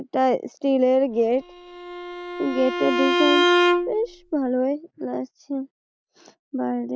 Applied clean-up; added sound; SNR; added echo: none; Bowed string instrument; -1 dB; none.